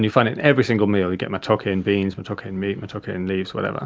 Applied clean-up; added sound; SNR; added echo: none; none; none; none.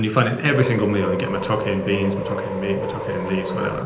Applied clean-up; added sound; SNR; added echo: none; Subway, metro, underground; 6 dB; reverberation time 0.9 s.